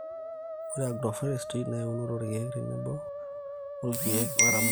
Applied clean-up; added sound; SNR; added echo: none; Musical instrument; 8 dB; none.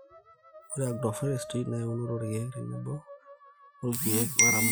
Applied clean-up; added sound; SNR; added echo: classical method Wiener filter.